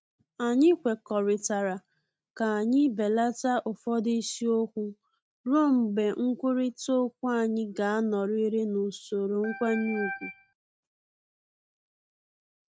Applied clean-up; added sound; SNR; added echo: neural mask model RNNoise.